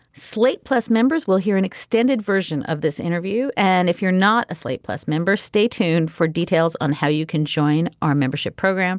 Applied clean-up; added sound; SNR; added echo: none; none; none; none.